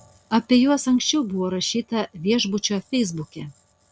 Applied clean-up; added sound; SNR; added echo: none; none; none; none.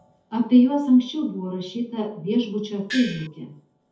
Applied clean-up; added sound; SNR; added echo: none; Gong; 9 dB; reverberation time 0.5 s.